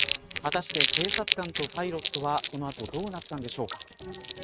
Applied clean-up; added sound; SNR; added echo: neural mask model RNNoise.